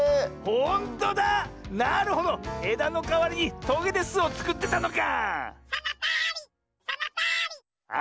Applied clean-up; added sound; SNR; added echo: none; none; none; none.